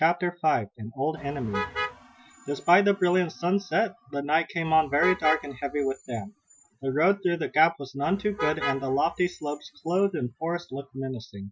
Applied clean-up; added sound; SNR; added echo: classical method Wiener filter.